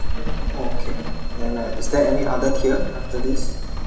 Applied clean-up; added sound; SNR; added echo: none; Rain; -5 dB; reverberation time 1.0 s.